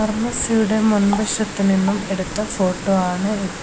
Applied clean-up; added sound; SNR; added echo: none; Water tap, faucet; 18 dB; none.